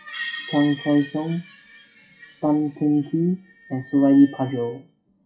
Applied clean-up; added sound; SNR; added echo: classical method WPE with log-MMSE.